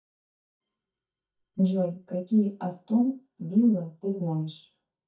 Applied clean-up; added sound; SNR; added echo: neural mask model DeepFilterNet 3.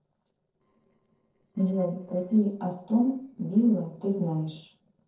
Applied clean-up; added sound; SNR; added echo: neural separator model SepFormer DNS4.